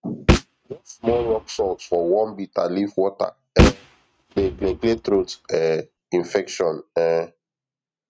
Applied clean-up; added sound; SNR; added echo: neural mask model RNNoise.